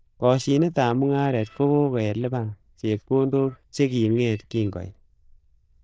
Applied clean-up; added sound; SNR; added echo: neural diffusion model UNIVERSE++.